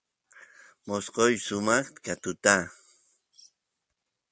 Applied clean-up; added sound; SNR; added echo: none; none; none; none.